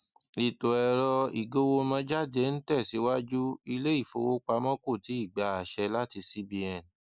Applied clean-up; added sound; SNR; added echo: none; none; none; none.